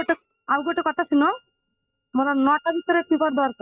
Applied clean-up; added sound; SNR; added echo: neural mask model RNNoise.